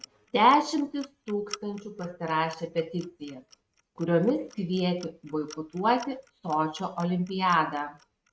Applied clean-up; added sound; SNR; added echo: neural mask model RNNoise.